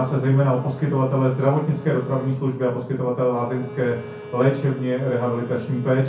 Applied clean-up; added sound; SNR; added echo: none; Bowed string instrument; 18 dB; reverberation time 0.6 s.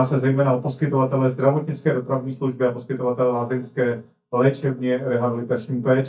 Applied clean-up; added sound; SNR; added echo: neural mask model DeepFilterNet 3.